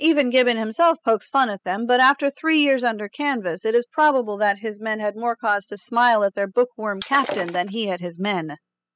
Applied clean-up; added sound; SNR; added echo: classical method spectral subtraction.